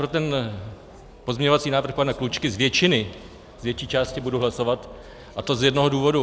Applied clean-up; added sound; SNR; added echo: none; none; none; none.